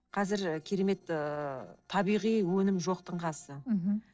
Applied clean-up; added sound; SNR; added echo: neural separator model SepFormer DNS4.